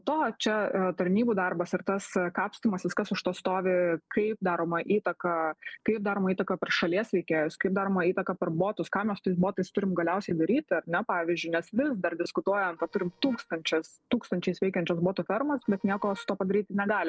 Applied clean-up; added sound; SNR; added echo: neural separator model SepFormer DNS4.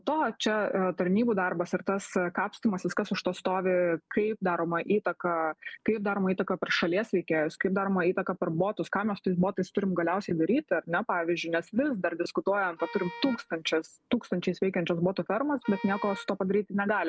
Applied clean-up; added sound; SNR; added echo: none; Wind instrument, woodwind instrument; 16 dB; none.